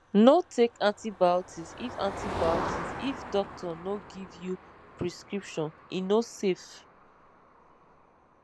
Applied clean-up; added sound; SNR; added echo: none; Motor vehicle (road); 11 dB; none.